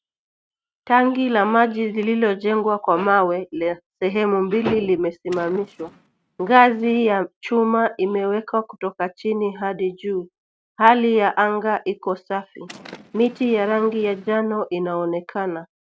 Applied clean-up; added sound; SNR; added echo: neural mask model RNNoise.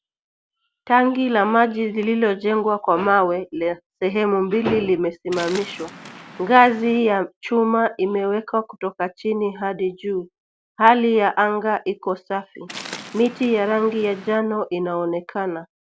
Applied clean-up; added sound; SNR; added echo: none; Waves, surf; 18 dB; none.